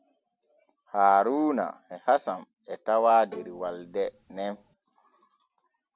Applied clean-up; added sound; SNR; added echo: none; Bowed string instrument; 19 dB; none.